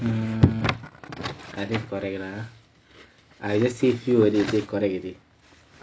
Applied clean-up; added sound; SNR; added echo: none; none; none; none.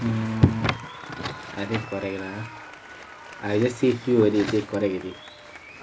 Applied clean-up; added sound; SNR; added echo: none; Applause; 16 dB; none.